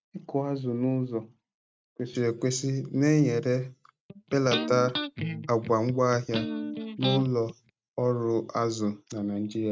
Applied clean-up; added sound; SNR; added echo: neural mask model RNNoise.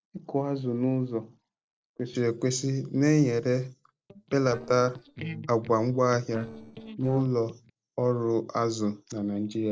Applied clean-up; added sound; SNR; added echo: neural separator model SepFormer DNS4.